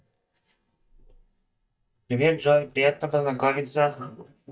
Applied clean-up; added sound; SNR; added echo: neural mask model DeepFilterNet 3.